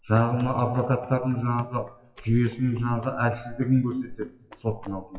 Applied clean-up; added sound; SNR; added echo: classical method WPE with log-MMSE.